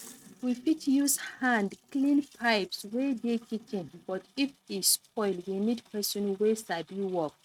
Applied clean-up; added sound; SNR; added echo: neural mask model RNNoise.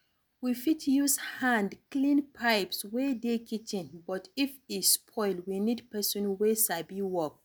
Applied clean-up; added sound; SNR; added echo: none; none; none; none.